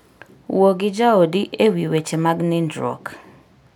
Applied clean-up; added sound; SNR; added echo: none; none; none; none.